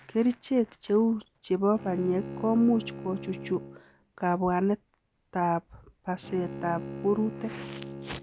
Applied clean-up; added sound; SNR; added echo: none; Bowed string instrument; 13 dB; none.